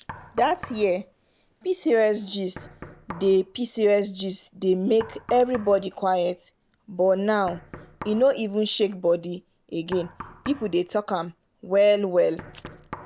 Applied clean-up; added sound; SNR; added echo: none; Knock; 20 dB; none.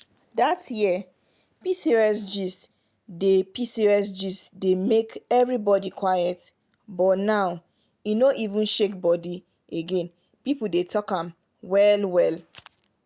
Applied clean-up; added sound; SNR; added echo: none; none; none; none.